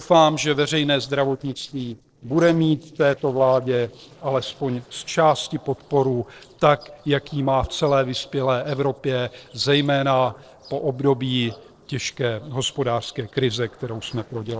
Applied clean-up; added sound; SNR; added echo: neural separator model SepFormer DNS4.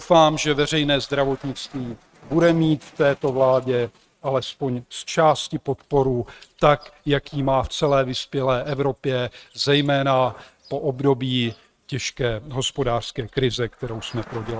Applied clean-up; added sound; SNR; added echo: neural mask model RNNoise.